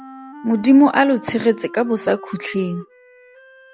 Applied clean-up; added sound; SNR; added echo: none; Wind instrument, woodwind instrument; 19 dB; none.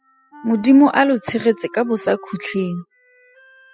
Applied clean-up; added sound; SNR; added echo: classical method spectral subtraction.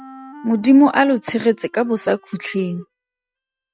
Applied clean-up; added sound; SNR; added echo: neural mask model RNNoise.